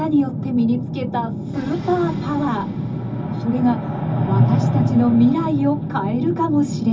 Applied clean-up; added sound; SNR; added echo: none; none; none; reverberation time 0.4 s.